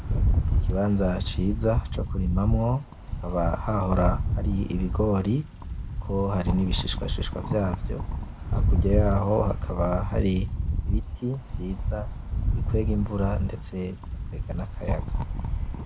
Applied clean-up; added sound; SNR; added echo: none; Rattle; -1 dB; none.